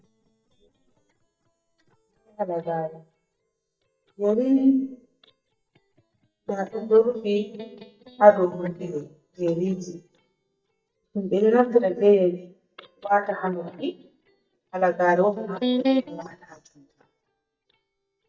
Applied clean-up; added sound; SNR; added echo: neural mask model DeepFilterNet 3.